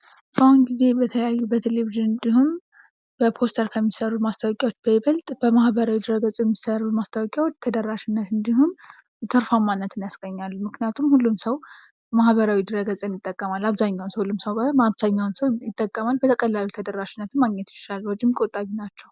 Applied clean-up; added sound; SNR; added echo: none; none; none; none.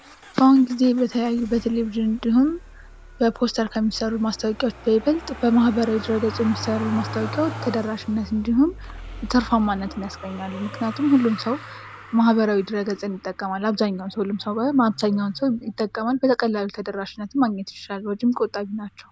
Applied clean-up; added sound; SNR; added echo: none; Motor vehicle (road); 16 dB; none.